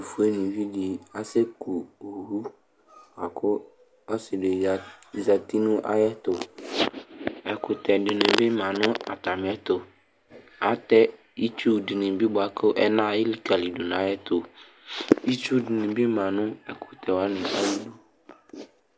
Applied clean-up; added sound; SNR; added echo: none; none; none; none.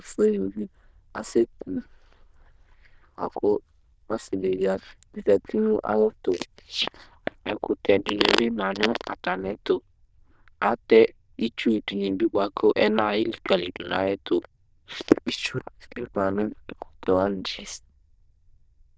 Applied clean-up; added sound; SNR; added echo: neural diffusion model UNIVERSE++.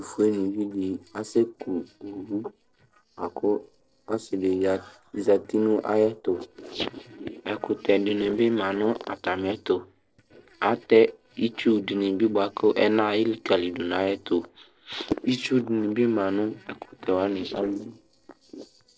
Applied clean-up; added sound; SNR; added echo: neural separator model SepFormer DNS4.